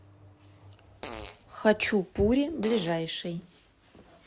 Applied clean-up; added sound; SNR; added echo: none; Fart; 14 dB; none.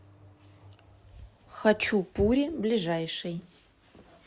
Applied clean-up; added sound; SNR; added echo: none; none; none; none.